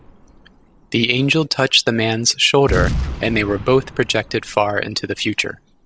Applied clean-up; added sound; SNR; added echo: none; Boom; 10 dB; none.